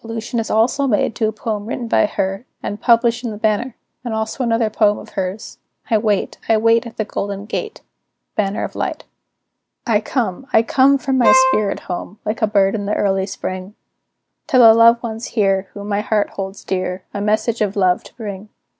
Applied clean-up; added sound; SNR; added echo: none; Wind instrument, woodwind instrument; -2 dB; none.